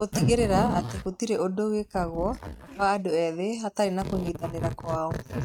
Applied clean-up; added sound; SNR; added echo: neural mask model RNNoise.